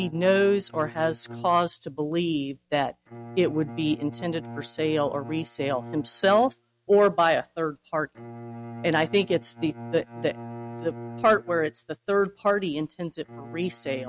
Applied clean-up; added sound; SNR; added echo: neural mask model RNNoise.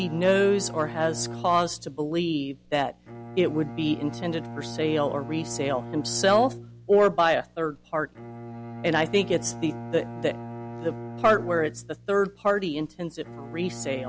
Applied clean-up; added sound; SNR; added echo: none; Bowed string instrument; 12 dB; none.